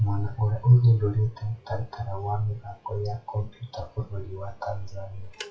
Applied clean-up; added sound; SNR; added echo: classical method WPE with log-MMSE.